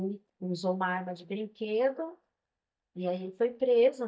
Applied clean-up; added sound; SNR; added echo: neural mask model DeepFilterNet 3.